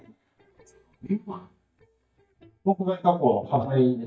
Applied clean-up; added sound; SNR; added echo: neural mask model DeepFilterNet 3.